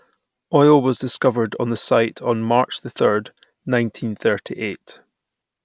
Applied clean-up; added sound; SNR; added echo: none; none; none; none.